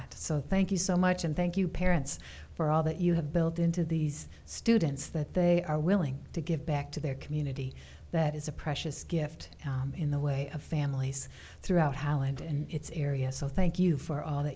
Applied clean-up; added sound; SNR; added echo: none; none; none; none.